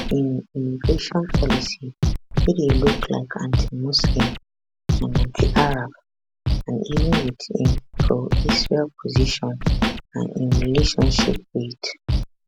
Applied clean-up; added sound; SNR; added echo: none; Scratching (performance technique); -2 dB; none.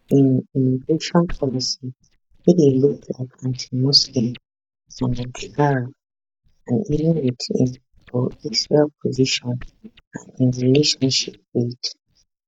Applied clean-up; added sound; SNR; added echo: neural mask model DeepFilterNet 3.